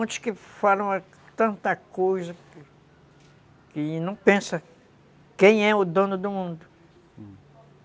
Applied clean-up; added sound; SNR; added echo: none; none; none; none.